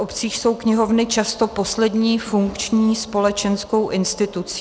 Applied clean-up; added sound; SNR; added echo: none; none; none; none.